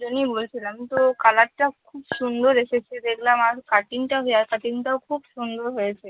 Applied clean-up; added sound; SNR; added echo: none; Chink, clink; 13 dB; none.